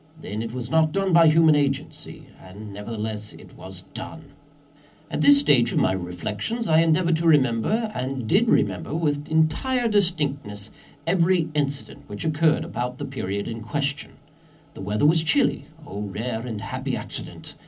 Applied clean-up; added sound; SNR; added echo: none; none; none; reverberation time 0.4 s.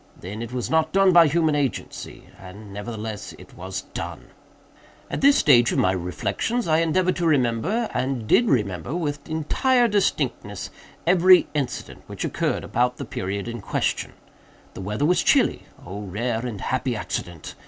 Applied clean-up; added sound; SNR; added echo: none; none; none; none.